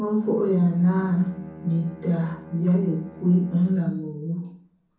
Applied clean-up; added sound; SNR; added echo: none; Bowed string instrument; 19 dB; reverberation time 0.6 s.